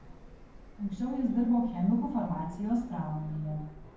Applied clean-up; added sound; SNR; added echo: none; Subway, metro, underground; 16 dB; reverberation time 0.9 s.